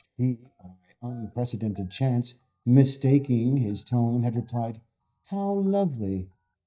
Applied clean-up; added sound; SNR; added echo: neural mask model DeepFilterNet 3.